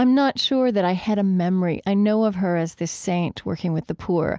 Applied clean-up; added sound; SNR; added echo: none; none; none; none.